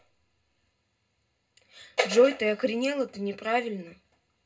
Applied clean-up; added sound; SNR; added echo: none; none; none; reverberation time 0.2 s.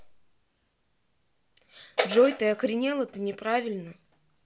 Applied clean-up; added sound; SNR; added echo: none; none; none; none.